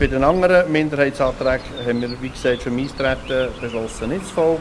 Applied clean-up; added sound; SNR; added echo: none; Chirp, tweet; 12 dB; none.